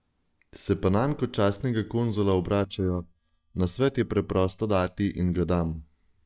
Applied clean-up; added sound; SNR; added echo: neural mask model DeepFilterNet 3.